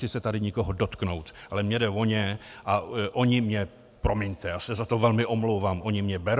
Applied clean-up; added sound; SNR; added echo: none; none; none; none.